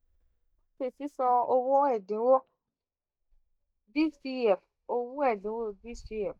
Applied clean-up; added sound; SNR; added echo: neural mask model DeepFilterNet 3.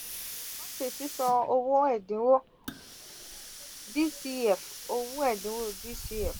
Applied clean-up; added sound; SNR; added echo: none; Hiss; 11 dB; none.